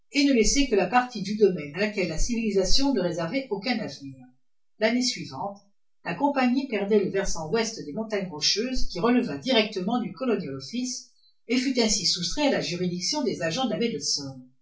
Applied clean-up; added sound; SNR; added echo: none; none; none; reverberation time 0.3 s.